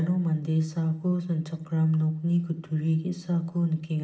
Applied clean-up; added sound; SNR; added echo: none; none; none; reverberation time 0.6 s.